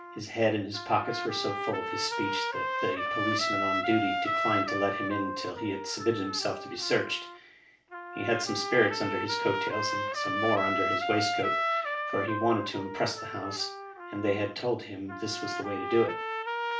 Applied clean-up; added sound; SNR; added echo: none; Trumpet; 2 dB; reverberation time 0.3 s.